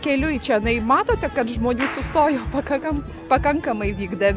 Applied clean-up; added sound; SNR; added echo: none; Clapping; 18 dB; none.